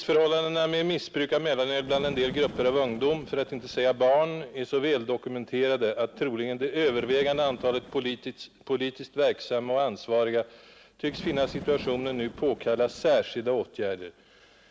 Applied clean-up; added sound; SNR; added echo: none; Bird; 19 dB; none.